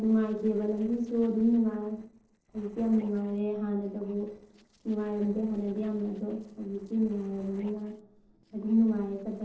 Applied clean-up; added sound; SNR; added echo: neural separator model SepFormer DNS4.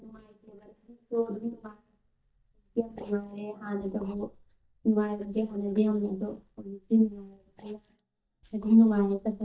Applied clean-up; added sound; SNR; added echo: neural mask model DeepFilterNet 3.